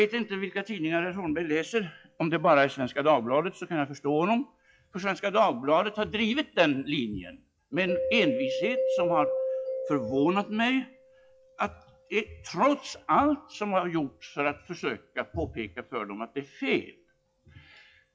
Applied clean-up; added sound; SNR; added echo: classical method log-MMSE.